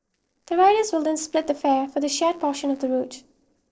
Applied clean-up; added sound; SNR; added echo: neural separator model SepFormer DNS4.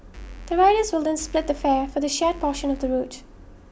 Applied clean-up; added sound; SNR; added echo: none; Bass drum / Keyboard (musical); 15 dB; none.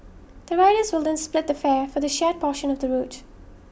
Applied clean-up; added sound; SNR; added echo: none; none; none; none.